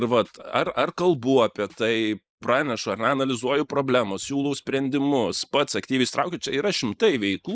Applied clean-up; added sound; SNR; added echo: neural mask model Resemble Enhance denoiser.